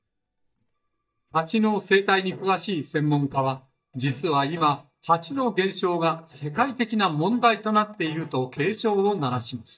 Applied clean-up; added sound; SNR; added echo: neural mask model DeepFilterNet 3.